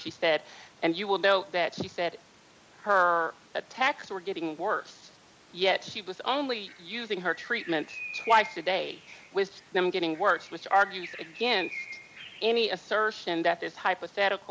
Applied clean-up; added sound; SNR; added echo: none; Bird; 15 dB; none.